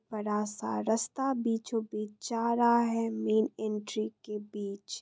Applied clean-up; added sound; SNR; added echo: none; none; none; none.